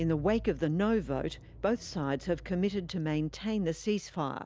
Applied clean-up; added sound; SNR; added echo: none; none; none; none.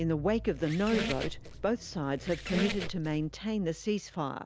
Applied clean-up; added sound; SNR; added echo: none; Squeak; 7 dB; none.